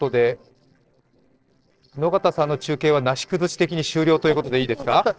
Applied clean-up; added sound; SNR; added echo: neural separator model SepFormer DNS4.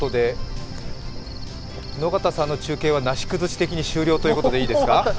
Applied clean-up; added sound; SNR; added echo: none; Cricket; 7 dB; none.